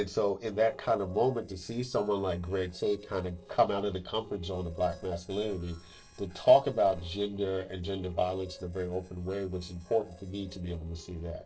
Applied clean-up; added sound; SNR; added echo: neural separator model SepFormer DNS4.